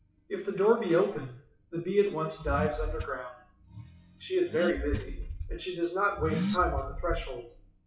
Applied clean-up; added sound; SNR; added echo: classical method WPE with log-MMSE.